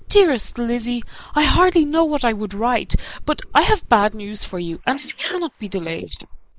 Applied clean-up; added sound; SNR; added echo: neural mask model Resemble Enhance denoiser.